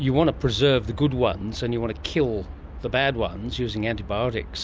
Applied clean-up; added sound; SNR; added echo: none; none; none; none.